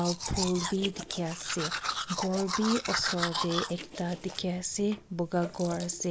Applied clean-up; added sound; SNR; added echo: none; Domestic sounds, home sounds; 5 dB; none.